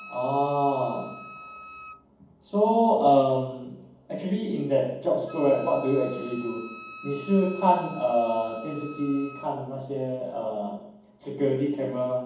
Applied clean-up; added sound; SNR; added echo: none; Wind instrument, woodwind instrument; 19 dB; reverberation time 1.2 s.